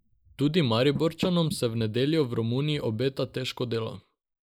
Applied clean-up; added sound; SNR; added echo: neural mask model Resemble Enhance denoiser.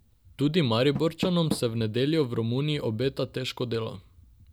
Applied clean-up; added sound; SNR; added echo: none; Door; 14 dB; none.